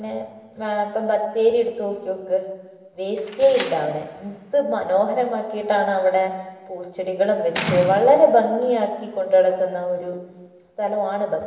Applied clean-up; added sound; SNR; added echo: none; Slam; 16 dB; reverberation time 1.2 s.